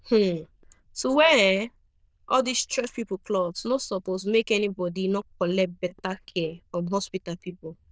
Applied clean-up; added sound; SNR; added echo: neural diffusion model UNIVERSE++.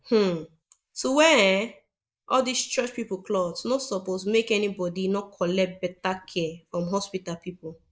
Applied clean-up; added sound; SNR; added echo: neural mask model Resemble Enhance denoiser.